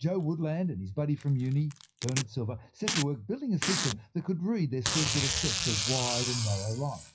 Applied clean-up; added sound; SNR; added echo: classical method WPE with log-MMSE.